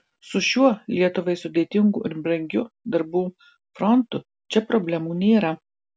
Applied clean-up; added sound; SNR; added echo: none; none; none; none.